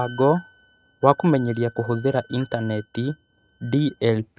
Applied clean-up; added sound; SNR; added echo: neural mask model RNNoise.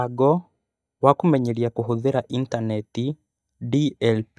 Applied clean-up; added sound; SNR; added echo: neural mask model DeepFilterNet 3.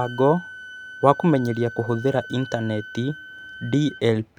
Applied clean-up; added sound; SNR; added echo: none; Wind instrument, woodwind instrument; 16 dB; none.